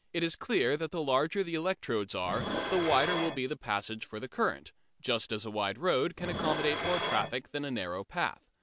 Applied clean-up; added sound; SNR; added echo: none; Dishes, pots, and pans; 6 dB; none.